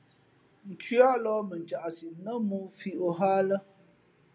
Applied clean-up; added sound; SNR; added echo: none; none; none; none.